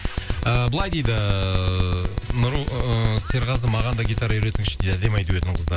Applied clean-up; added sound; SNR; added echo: none; Alarm; 0 dB; none.